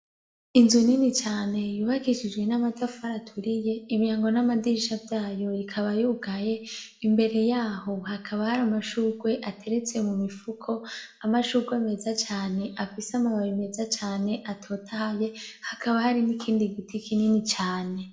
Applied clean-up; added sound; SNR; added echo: none; none; none; reverberation time 0.5 s.